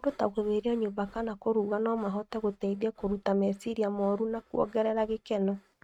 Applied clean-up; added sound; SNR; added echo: neural mask model RNNoise.